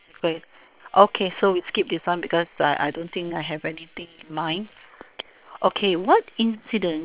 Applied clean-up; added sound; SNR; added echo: neural separator model SepFormer WHAM!.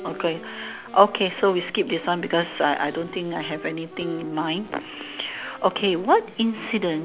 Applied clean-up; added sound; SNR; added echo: none; Dishes, pots, and pans + Wind instrument, woodwind instrument; 17 dB; none.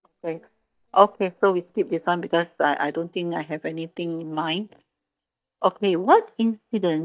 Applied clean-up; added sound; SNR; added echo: neural mask model DeepFilterNet 3.